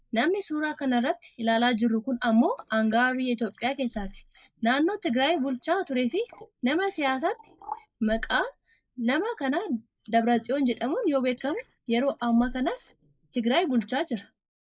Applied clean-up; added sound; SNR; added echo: neural mask model Resemble Enhance denoiser.